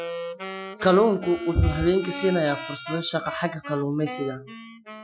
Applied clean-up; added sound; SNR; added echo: classical method Wiener filter.